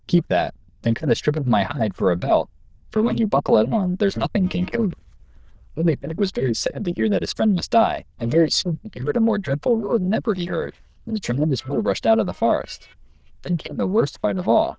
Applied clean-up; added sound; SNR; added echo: neural diffusion model UNIVERSE++.